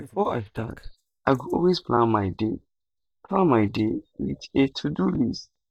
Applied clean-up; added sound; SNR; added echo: neural mask model DeepFilterNet 3.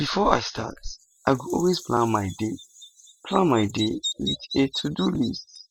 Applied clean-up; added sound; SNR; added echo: classical method spectral subtraction.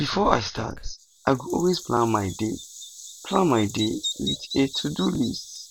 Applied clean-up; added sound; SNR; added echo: none; Bird vocalization, bird call, bird song; 11 dB; none.